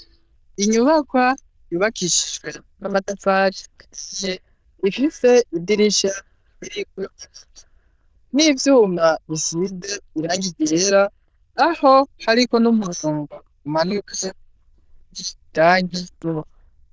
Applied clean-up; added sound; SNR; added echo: neural diffusion model UNIVERSE++.